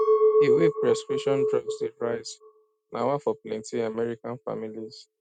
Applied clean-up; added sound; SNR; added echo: neural mask model RNNoise.